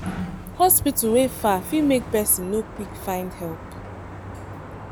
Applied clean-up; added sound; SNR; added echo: none; Sliding door; 11 dB; none.